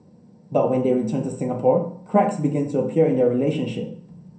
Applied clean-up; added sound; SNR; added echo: none; none; none; reverberation time 0.6 s.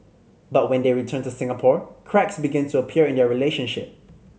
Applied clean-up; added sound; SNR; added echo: none; none; none; none.